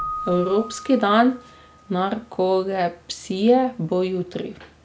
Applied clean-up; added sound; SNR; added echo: none; Keyboard (musical); 16 dB; none.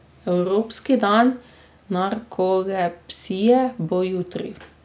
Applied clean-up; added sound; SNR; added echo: none; none; none; none.